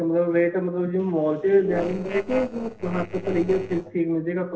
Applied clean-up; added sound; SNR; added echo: neural separator model SepFormer DNS4.